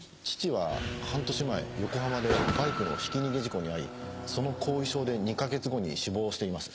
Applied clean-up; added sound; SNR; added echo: none; none; none; none.